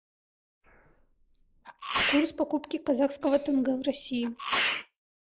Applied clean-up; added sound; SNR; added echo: neural mask model Resemble Enhance denoiser.